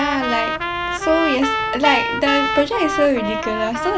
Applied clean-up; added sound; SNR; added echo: none; Trumpet; 3 dB; none.